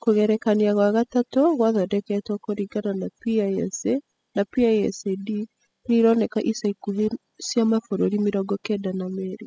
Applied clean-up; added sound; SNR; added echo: classical method spectral subtraction.